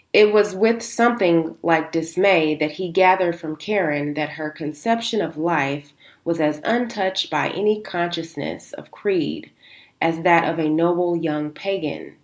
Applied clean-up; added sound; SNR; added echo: none; none; none; none.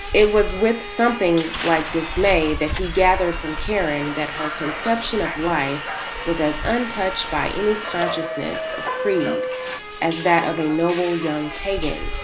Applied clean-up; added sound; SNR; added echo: none; Subway, metro, underground; 6 dB; none.